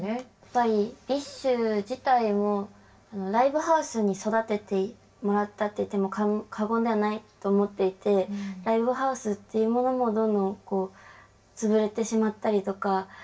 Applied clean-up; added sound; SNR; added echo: none; none; none; reverberation time 0.2 s.